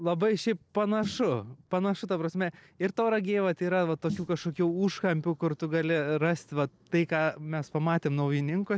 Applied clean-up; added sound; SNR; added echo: neural separator model SepFormer DNS4.